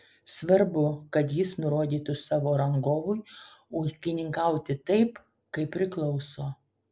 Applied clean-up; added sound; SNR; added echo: none; none; none; none.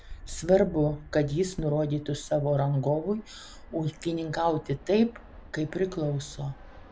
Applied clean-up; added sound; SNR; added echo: none; Fixed-wing aircraft, airplane; 17 dB; none.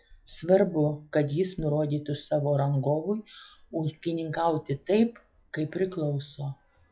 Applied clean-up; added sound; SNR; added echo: classical method log-MMSE.